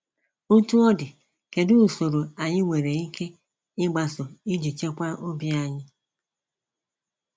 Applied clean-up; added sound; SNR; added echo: none; none; none; none.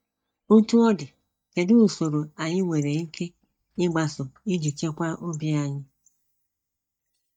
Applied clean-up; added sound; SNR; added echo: neural mask model DeepFilterNet 3.